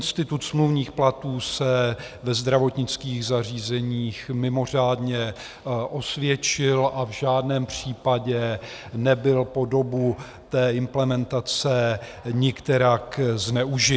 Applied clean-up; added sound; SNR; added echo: none; none; none; none.